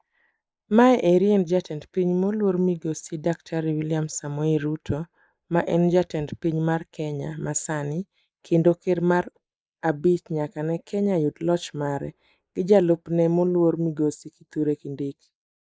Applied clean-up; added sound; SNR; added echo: neural mask model Resemble Enhance denoiser.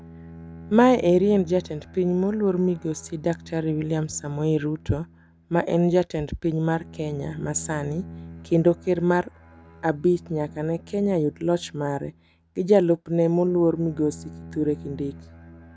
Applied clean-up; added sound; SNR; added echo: none; Bowed string instrument; 19 dB; none.